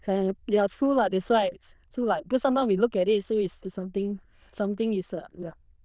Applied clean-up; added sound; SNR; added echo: neural diffusion model UNIVERSE++.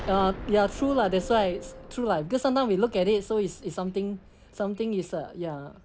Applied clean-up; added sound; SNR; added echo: none; Subway, metro, underground / Doorbell + Explosion; 15 dB; none.